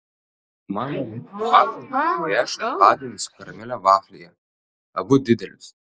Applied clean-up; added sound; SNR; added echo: neural mask model Resemble Enhance denoiser.